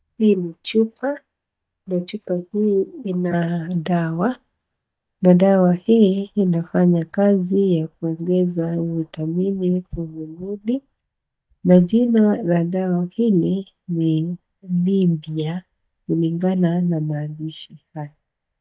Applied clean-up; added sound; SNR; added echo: neural mask model DeepFilterNet 3.